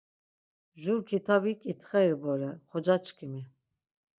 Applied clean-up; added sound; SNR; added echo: none; none; none; none.